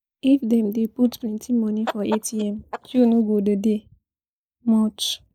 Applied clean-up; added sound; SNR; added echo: neural mask model Resemble Enhance denoiser.